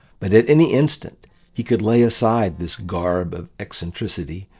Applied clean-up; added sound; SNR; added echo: neural separator model SepFormer DNS4.